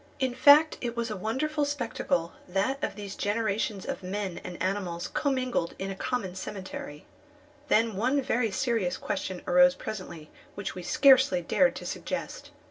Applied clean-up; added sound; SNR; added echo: none; none; none; reverberation time 0.1 s.